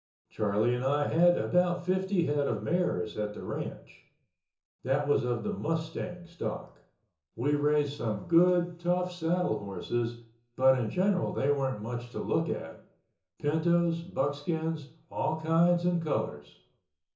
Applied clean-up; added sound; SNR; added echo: none; none; none; reverberation time 0.6 s.